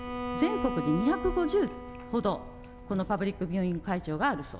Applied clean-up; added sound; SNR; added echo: none; Bowed string instrument; 9 dB; none.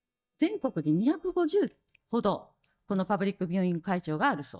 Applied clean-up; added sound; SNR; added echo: neural mask model DeepFilterNet 3.